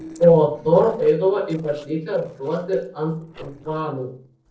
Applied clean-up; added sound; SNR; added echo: neural separator model SepFormer DNS4.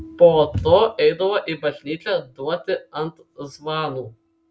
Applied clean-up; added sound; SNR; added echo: none; none; none; none.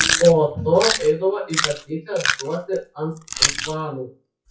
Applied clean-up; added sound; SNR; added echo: classical method WPE with log-MMSE.